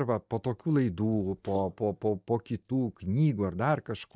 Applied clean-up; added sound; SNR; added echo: neural mask model DeepFilterNet 3.